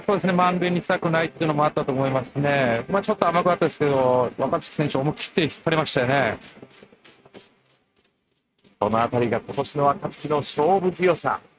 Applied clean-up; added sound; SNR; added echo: neural mask model RNNoise.